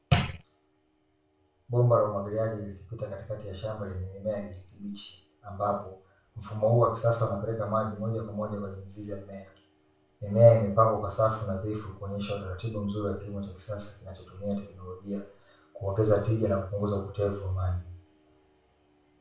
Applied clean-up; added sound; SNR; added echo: none; none; none; reverberation time 0.4 s.